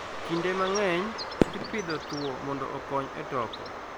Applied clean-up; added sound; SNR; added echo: none; Fireworks + Bird; 2 dB; none.